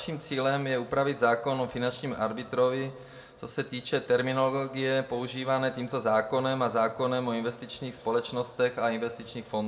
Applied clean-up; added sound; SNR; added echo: none; none; none; reverberation time 1.1 s.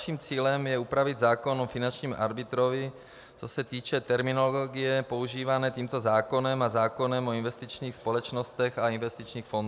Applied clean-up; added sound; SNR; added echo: none; none; none; none.